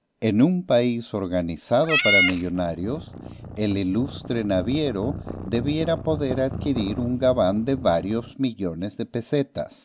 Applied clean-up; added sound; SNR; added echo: none; Meow / Purr; 7 dB; none.